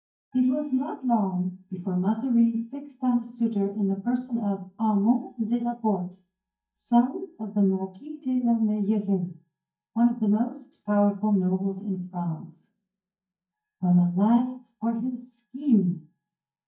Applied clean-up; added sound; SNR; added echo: neural mask model DeepFilterNet 3.